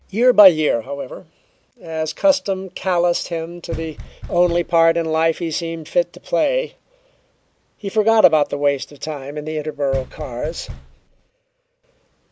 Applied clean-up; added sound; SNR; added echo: none; Knock; 13 dB; none.